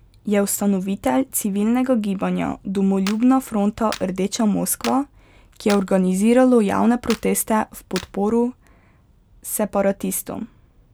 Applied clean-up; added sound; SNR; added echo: none; Clapping; 18 dB; none.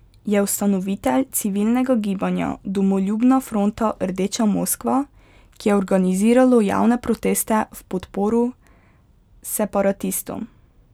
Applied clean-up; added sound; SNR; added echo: none; none; none; none.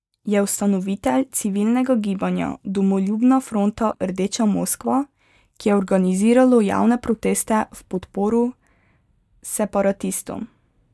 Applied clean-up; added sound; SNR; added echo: neural mask model DeepFilterNet 3.